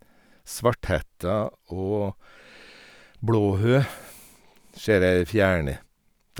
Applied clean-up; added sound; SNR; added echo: none; none; none; none.